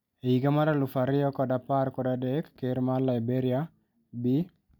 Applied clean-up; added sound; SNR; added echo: none; none; none; none.